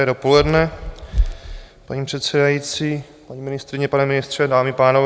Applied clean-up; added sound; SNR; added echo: none; none; none; none.